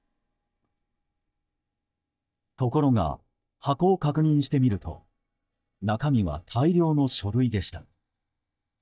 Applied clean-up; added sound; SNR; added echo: neural mask model DeepFilterNet 3.